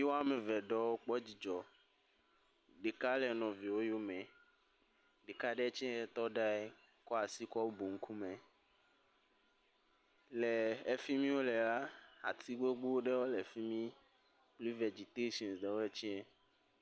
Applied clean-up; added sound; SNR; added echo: none; none; none; none.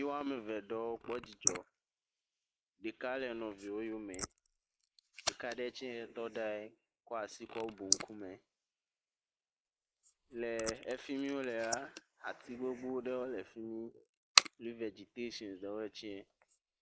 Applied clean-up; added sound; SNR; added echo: neural mask model Resemble Enhance denoiser.